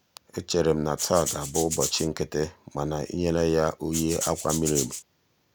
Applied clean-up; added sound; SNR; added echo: none; Rattle (instrument); 5 dB; none.